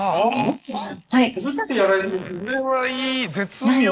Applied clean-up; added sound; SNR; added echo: neural mask model Resemble Enhance denoiser.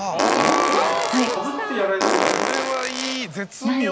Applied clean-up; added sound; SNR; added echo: none; Fart; 2 dB; none.